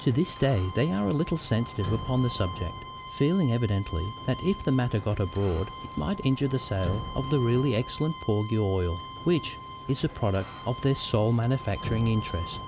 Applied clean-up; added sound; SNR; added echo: none; Bowed string instrument + Sliding door; 12 dB; none.